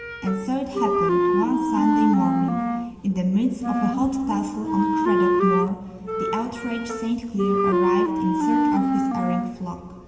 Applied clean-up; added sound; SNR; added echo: none; Wind instrument, woodwind instrument; -2 dB; reverberation time 2.9 s.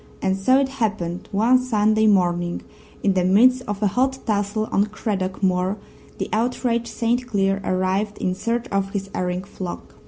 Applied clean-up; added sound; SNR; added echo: none; none; none; none.